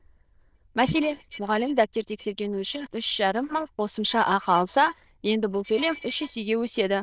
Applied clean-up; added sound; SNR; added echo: neural diffusion model UNIVERSE++.